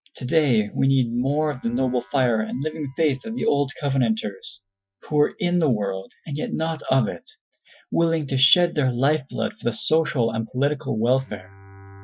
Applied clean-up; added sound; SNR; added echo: classical method Wiener filter.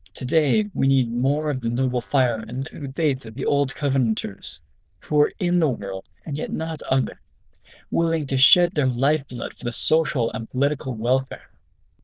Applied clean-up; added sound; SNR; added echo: neural diffusion model UNIVERSE++.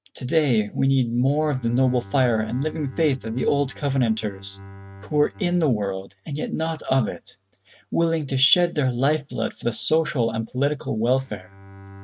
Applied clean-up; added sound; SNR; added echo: neural mask model RNNoise.